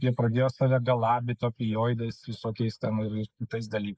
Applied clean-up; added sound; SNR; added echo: neural mask model Resemble Enhance denoiser.